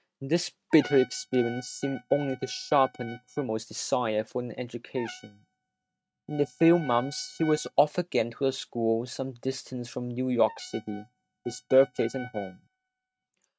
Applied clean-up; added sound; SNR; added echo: neural mask model RNNoise.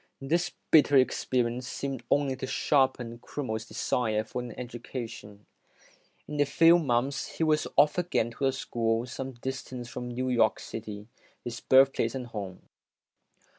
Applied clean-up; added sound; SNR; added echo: none; none; none; none.